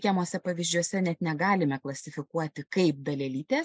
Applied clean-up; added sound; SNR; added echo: none; none; none; none.